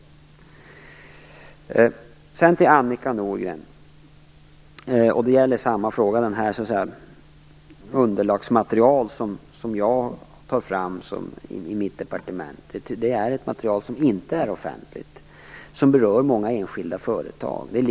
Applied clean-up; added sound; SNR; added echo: none; none; none; none.